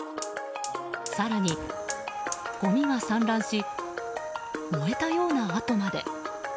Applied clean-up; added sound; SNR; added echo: none; Fire; 16 dB; none.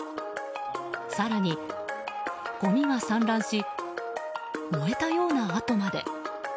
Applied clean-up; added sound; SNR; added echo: none; none; none; none.